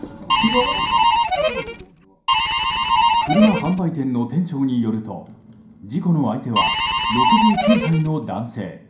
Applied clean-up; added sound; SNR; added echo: none; Harmonica; -3 dB; reverberation time 0.5 s.